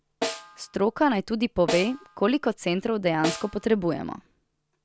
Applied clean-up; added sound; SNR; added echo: none; Snare drum; 11 dB; none.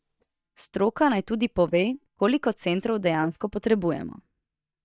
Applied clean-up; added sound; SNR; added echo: neural mask model DeepFilterNet 3.